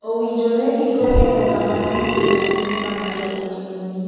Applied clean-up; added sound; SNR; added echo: none; Burping, eructation; 0 dB; reverberation time 2.1 s.